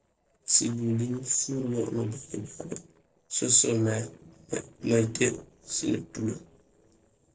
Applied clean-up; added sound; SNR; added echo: neural separator model SepFormer DNS4.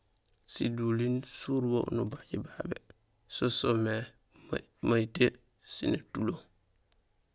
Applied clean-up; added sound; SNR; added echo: none; none; none; none.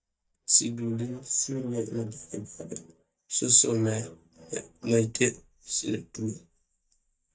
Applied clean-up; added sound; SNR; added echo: neural mask model DeepFilterNet 3.